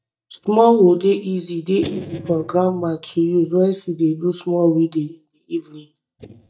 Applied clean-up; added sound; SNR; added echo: neural mask model DeepFilterNet 3.